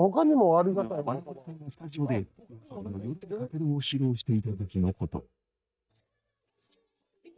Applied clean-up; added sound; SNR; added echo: neural mask model DeepFilterNet 3.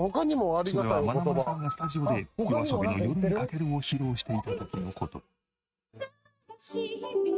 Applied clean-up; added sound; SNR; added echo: neural mask model RNNoise.